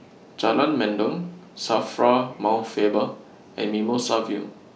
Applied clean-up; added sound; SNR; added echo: none; none; none; none.